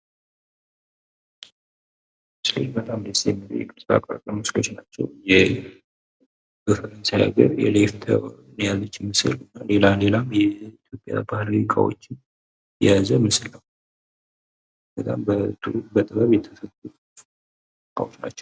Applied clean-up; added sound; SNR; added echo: none; none; none; none.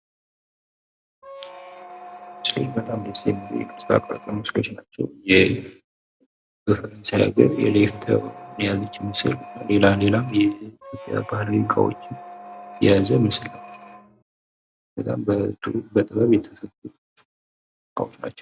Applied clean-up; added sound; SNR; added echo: none; Squeak; 17 dB; none.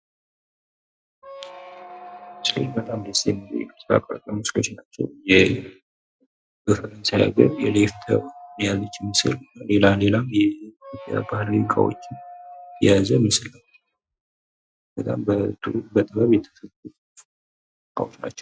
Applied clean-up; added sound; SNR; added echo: classical method Wiener filter.